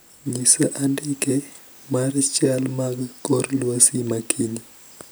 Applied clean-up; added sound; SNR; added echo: none; none; none; none.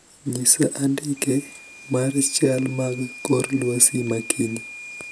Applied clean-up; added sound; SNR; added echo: none; Microwave oven / Alarm; 18 dB; none.